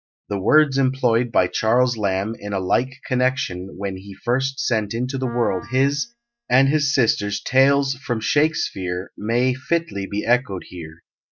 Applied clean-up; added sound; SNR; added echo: neural mask model DeepFilterNet 3.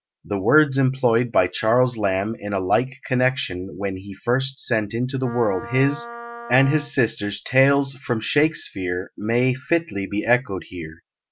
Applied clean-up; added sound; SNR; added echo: none; Wind instrument, woodwind instrument; 16 dB; none.